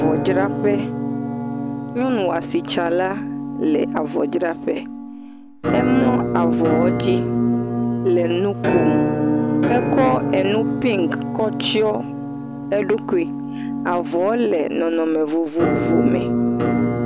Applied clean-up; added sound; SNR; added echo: none; Musical instrument; 0 dB; none.